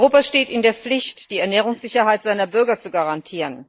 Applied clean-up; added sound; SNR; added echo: neural mask model Resemble Enhance denoiser.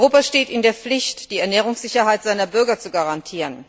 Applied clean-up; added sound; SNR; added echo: none; none; none; none.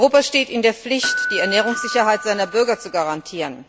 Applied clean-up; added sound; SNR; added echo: none; Door / Bell; 9 dB; none.